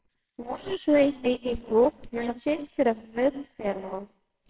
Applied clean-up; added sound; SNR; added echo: neural separator model SepFormer WHAMR!.